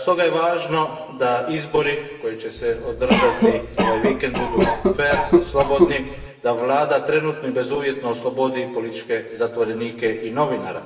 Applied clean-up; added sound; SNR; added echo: none; Cough; -2 dB; reverberation time 1.4 s.